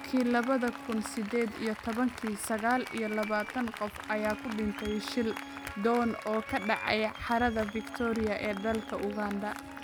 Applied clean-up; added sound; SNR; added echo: none; Applause + Wind instrument, woodwind instrument; 11 dB; none.